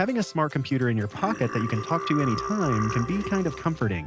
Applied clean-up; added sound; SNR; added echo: none; Burping, eructation; 8 dB; none.